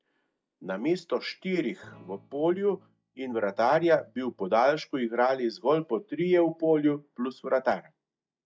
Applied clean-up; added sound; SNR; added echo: neural mask model DeepFilterNet 3.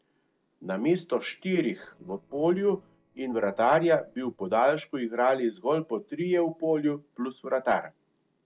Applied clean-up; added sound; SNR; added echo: neural separator model SepFormer DNS4.